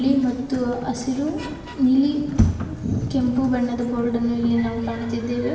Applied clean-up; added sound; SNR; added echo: none; Sliding door; 7 dB; reverberation time 1.2 s.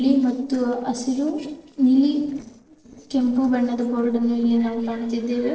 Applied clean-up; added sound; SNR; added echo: neural separator model SepFormer DNS4.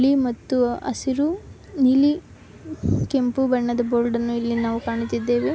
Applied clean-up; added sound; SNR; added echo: none; none; none; none.